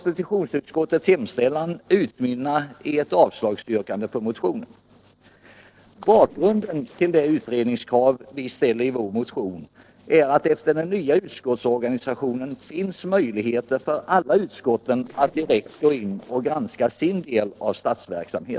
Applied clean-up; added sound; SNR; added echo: neural separator model SepFormer DNS4.